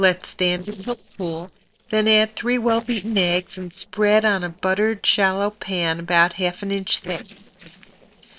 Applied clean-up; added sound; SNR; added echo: neural separator model SepFormer DNS4.